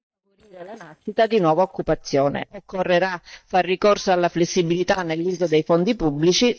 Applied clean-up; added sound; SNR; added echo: neural mask model DeepFilterNet 3.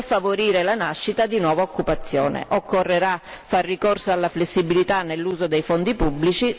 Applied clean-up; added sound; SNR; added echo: none; none; none; none.